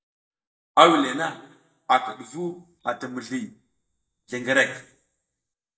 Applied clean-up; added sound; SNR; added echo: neural mask model DeepFilterNet 3.